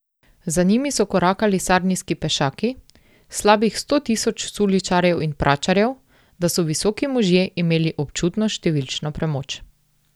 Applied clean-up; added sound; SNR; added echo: none; none; none; none.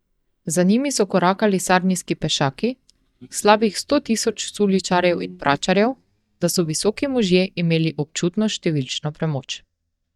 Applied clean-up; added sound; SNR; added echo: neural mask model DeepFilterNet 3.